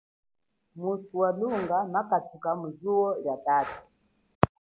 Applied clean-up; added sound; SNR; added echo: none; Breathing; 20 dB; none.